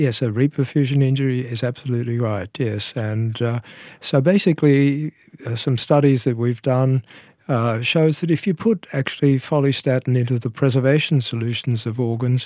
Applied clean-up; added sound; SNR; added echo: none; none; none; none.